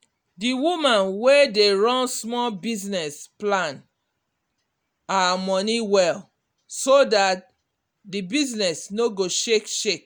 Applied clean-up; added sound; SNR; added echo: none; none; none; none.